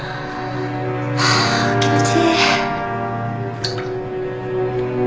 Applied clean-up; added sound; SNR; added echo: none; none; none; none.